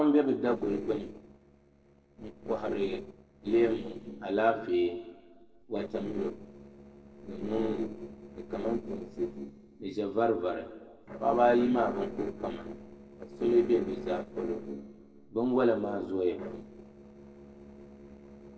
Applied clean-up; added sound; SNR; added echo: neural separator model SepFormer DNS4.